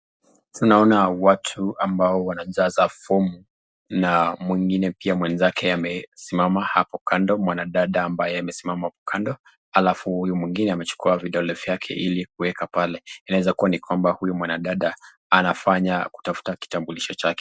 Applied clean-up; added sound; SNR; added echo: none; none; none; none.